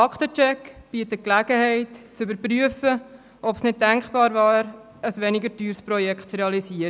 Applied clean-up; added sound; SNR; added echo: none; none; none; none.